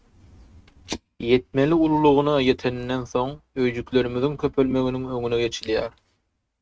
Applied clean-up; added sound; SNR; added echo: neural mask model RNNoise.